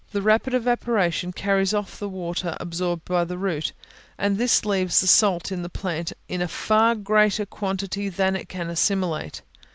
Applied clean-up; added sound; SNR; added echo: none; none; none; none.